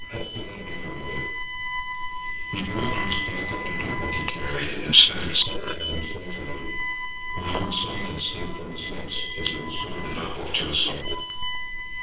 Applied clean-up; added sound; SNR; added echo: neural separator model SepFormer WHAMR!.